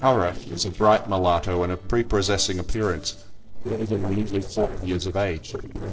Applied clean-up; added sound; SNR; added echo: neural separator model SepFormer DNS4.